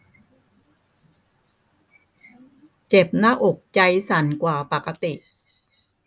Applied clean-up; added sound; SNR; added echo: none; none; none; none.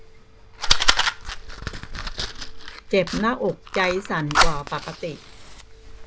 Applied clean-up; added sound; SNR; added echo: none; Fire; -4 dB; none.